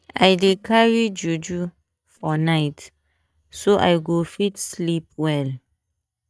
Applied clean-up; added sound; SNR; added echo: neural mask model DeepFilterNet 3.